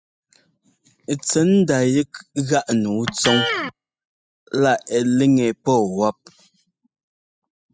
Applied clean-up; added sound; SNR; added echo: classical method spectral subtraction.